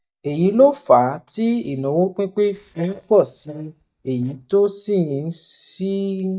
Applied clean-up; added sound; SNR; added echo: neural mask model DeepFilterNet 3.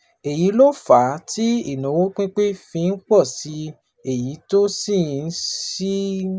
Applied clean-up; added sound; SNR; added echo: none; none; none; none.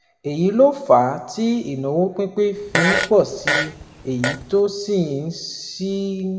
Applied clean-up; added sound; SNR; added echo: none; Fart; 3 dB; reverberation time 1.2 s.